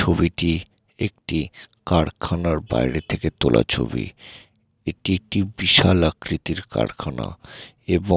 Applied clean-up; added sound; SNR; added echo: none; none; none; none.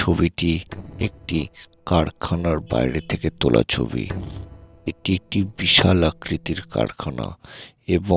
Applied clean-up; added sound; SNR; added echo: neural separator model SepFormer DNS4.